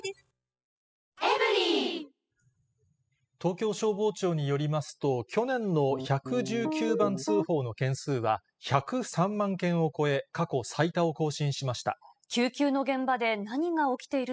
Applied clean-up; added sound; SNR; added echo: classical method spectral subtraction.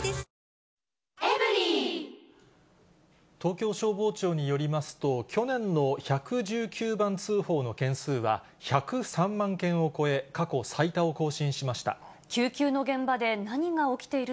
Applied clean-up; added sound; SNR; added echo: none; none; none; none.